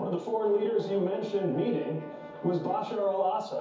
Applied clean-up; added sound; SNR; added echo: none; Brass instrument; 19 dB; reverberation time 0.6 s.